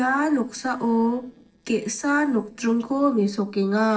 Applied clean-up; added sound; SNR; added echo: neural separator model SepFormer DNS4.